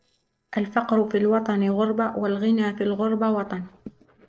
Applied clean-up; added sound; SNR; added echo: neural separator model SepFormer DNS4.